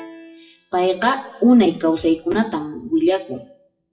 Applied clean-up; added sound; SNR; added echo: classical method WPE with log-MMSE.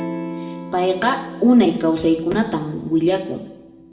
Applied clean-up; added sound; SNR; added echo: none; Electric guitar / Strum; 13 dB; reverberation time 0.9 s.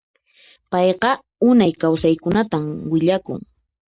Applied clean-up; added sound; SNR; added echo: none; none; none; none.